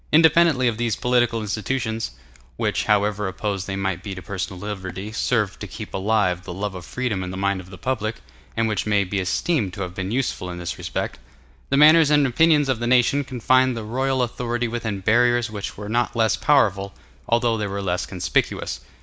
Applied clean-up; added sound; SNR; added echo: none; none; none; none.